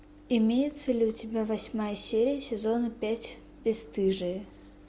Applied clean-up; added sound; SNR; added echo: none; none; none; none.